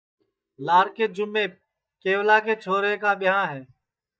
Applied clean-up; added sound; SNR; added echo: neural mask model DeepFilterNet 3.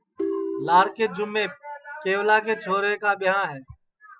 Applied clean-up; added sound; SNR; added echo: classical method spectral subtraction.